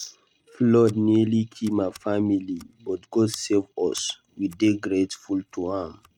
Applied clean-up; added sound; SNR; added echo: neural mask model RNNoise.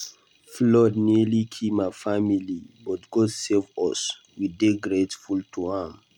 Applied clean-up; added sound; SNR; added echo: none; none; none; none.